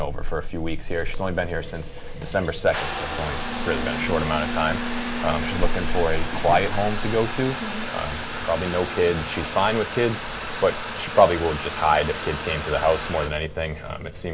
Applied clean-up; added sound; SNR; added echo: none; Trickle, dribble / Bathtub (filling or washing) / Water tap, faucet; 3 dB; none.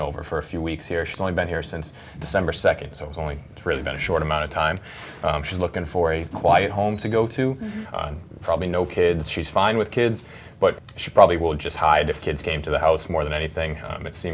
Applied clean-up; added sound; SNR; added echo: none; none; none; none.